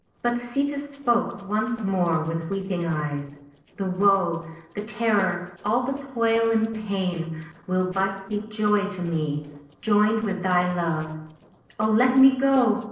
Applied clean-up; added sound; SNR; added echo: neural separator model SepFormer DNS4.